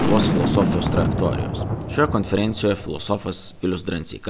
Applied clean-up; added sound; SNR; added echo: none; Boom; 0 dB; none.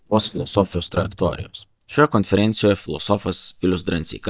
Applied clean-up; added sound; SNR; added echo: neural mask model DeepFilterNet 3.